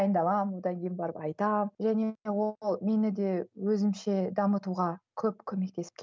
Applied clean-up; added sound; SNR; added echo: none; none; none; none.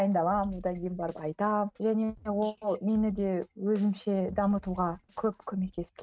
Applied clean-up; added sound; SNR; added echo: neural mask model RNNoise.